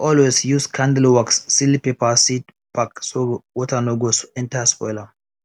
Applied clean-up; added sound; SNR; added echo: none; none; none; none.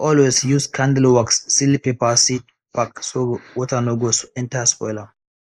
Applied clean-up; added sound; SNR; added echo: neural mask model Resemble Enhance denoiser.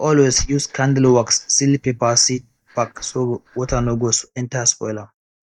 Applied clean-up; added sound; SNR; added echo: neural mask model DeepFilterNet 3.